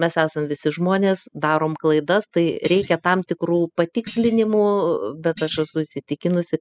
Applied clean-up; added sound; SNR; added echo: classical method spectral subtraction.